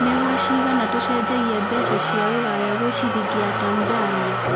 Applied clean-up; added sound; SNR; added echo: none; Motor vehicle (road); -1 dB; none.